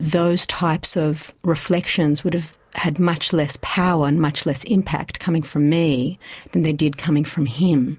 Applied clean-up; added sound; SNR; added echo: none; none; none; none.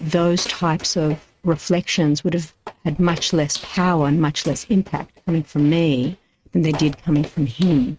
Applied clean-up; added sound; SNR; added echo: neural mask model RNNoise.